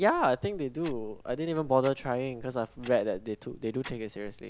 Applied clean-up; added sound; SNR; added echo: none; Clock; 17 dB; none.